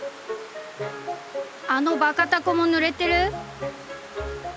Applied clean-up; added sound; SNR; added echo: none; none; none; none.